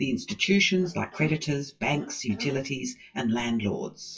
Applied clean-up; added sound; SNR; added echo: classical method WPE with log-MMSE.